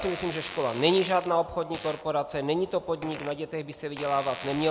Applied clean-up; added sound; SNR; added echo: none; Fart; 12 dB; none.